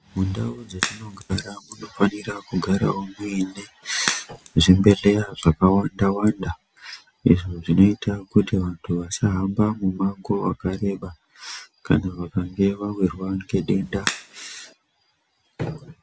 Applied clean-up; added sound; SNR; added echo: none; Crack; 9 dB; none.